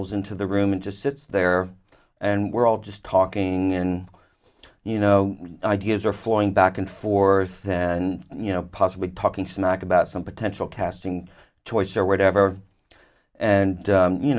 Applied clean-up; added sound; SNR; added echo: none; none; none; none.